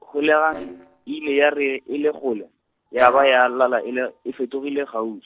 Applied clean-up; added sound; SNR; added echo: neural separator model SepFormer DNS4.